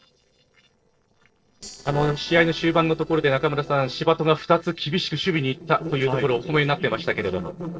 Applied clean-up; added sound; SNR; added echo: neural separator model SepFormer DNS4.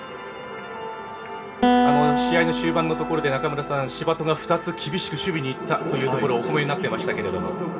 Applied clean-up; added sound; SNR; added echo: none; Acoustic guitar; 0 dB; reverberation time 0.2 s.